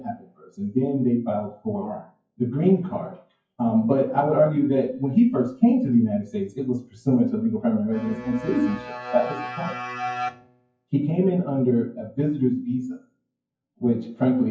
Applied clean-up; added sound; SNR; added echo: classical method WPE with log-MMSE.